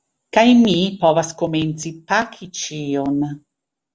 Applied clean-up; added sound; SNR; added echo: none; none; none; none.